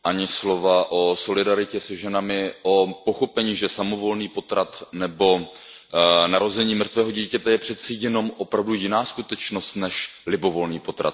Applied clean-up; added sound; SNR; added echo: none; none; none; none.